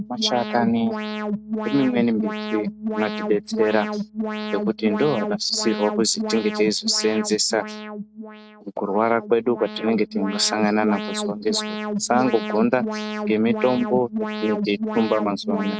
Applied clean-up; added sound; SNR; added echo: neural mask model RNNoise.